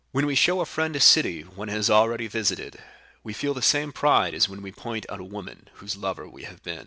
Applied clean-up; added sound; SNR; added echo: none; none; none; none.